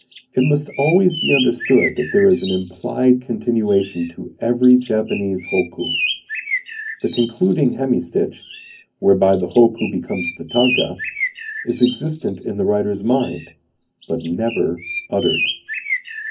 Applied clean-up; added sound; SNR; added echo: none; Bird; 9 dB; reverberation time 0.3 s.